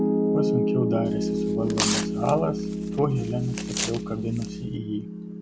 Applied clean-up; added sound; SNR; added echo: none; Piano + Tearing; -3 dB; none.